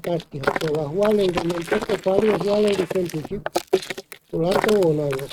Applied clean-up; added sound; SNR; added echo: neural mask model RNNoise.